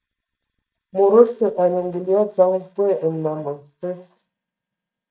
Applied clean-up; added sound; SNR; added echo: neural mask model DeepFilterNet 3.